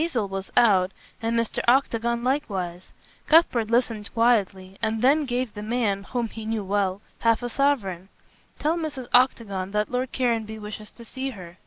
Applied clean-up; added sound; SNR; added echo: none; none; none; none.